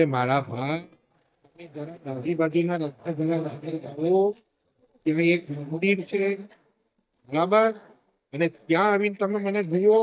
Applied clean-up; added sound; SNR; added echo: neural mask model DeepFilterNet 3.